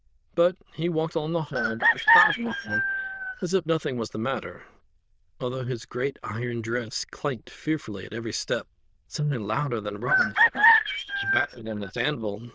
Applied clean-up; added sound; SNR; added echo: neural diffusion model UNIVERSE++.